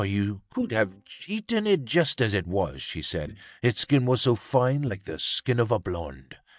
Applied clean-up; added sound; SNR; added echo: neural mask model DeepFilterNet 3.